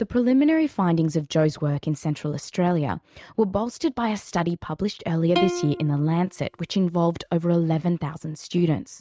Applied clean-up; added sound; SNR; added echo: neural mask model RNNoise.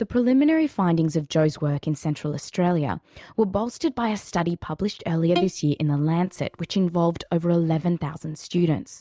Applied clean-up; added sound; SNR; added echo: neural mask model DeepFilterNet 3.